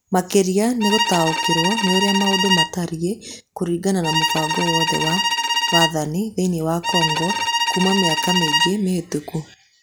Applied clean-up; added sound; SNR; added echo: none; Bowed string instrument; 0 dB; none.